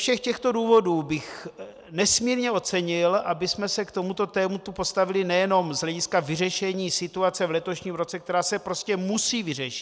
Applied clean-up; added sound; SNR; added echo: none; none; none; none.